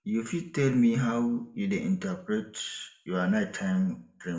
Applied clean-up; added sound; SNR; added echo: none; none; none; reverberation time 0.4 s.